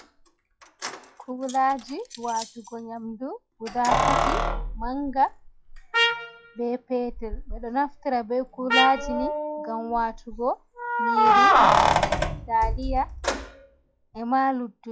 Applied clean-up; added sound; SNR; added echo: classical method log-MMSE.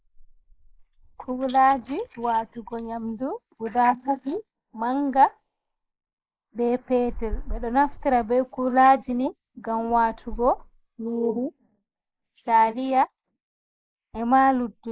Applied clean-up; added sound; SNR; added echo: neural mask model Resemble Enhance denoiser.